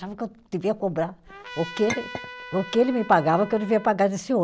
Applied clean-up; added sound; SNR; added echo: none; Chink, clink + Trumpet; 14 dB; none.